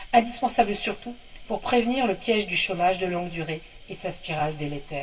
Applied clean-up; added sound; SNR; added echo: none; Cricket; 14 dB; reverberation time 0.2 s.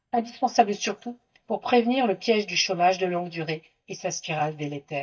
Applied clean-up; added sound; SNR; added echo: neural mask model DeepFilterNet 3.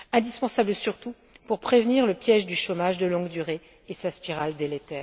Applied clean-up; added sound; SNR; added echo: none; none; none; none.